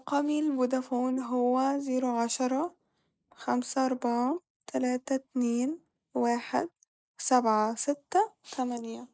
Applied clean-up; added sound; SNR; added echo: neural mask model Resemble Enhance denoiser.